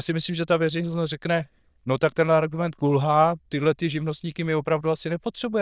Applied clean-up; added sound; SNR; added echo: neural diffusion model UNIVERSE++.